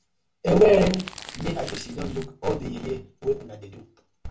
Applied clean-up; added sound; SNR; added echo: none; Crumpling, crinkling; 14 dB; reverberation time 0.2 s.